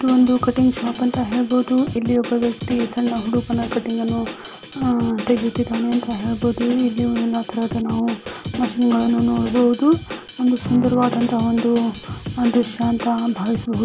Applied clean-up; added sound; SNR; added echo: none; Acoustic guitar / Strum + Drum kit; 10 dB; none.